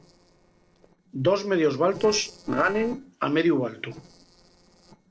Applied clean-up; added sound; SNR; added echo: neural separator model SepFormer DNS4.